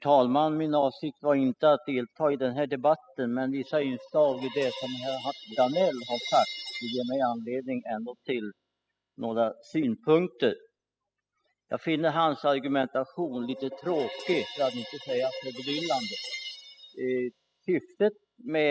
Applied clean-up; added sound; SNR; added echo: classical method spectral subtraction.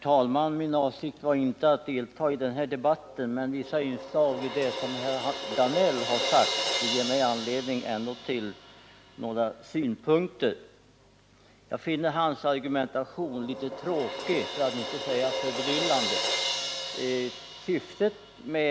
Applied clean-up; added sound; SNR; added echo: none; Crash cymbal; 7 dB; none.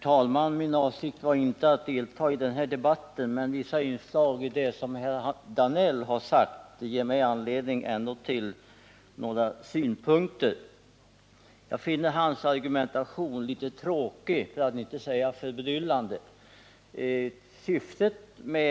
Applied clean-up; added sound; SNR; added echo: none; none; none; none.